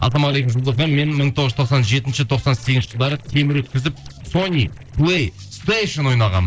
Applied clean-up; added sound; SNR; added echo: neural separator model SepFormer DNS4.